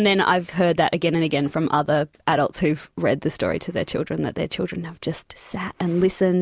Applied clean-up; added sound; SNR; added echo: none; none; none; none.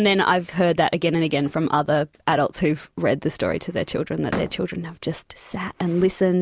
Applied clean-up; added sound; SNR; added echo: none; Slam; 12 dB; none.